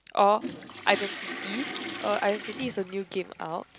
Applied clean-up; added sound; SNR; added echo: none; Toilet flush / Water; 9 dB; none.